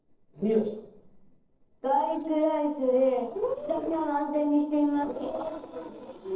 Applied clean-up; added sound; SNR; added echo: neural separator model SepFormer DNS4.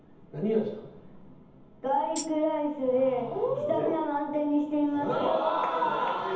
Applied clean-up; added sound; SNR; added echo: none; Tambourine; 14 dB; reverberation time 0.8 s.